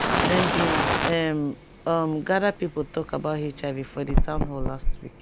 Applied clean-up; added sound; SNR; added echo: none; Fire; -1 dB; none.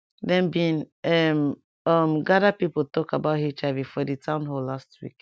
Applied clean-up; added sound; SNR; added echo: none; none; none; none.